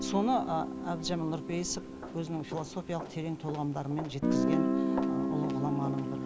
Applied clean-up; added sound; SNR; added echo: none; Guitar; 0 dB; none.